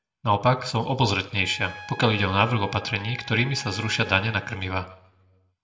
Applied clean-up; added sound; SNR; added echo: none; Trumpet; 17 dB; reverberation time 0.7 s.